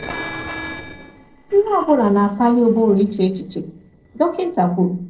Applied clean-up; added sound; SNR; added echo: neural separator model SepFormer DNS4.